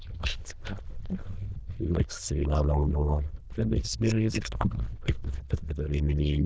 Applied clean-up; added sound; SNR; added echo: neural diffusion model UNIVERSE++.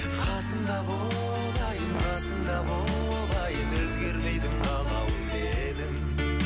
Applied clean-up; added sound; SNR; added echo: none; Fart; 14 dB; none.